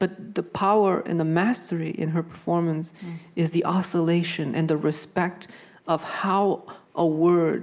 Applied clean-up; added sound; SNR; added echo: none; none; none; none.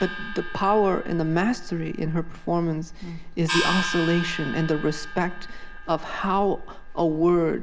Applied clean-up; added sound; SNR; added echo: none; Gong; 7 dB; none.